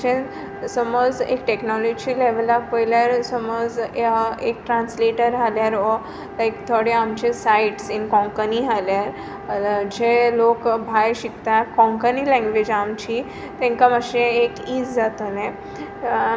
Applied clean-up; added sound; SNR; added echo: none; Wind instrument, woodwind instrument; 19 dB; none.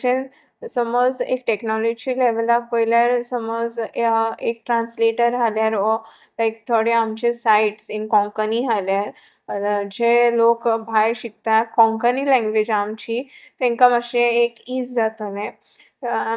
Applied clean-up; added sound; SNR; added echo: neural mask model DeepFilterNet 3.